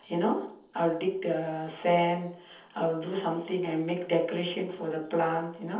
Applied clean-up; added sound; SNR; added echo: none; none; none; reverberation time 0.7 s.